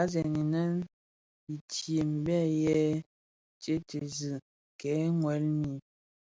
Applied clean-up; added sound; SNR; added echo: none; none; none; none.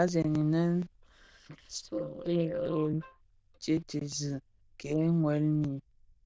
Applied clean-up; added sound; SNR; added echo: neural diffusion model UNIVERSE++.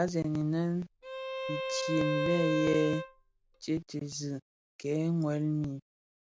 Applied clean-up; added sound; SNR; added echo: none; Bowed string instrument; 3 dB; none.